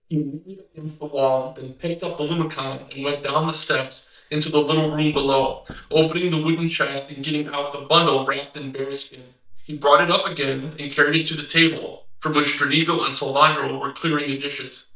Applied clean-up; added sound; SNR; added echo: neural mask model DeepFilterNet 3.